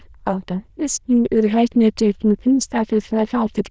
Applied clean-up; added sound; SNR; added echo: neural diffusion model UNIVERSE++.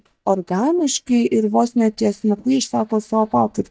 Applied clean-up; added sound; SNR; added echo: neural mask model DeepFilterNet 3.